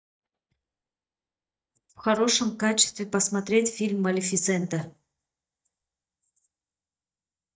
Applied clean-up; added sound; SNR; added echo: neural mask model DeepFilterNet 3.